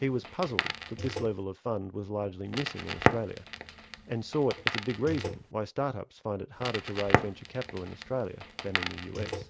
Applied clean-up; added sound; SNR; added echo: none; Crackle; 1 dB; none.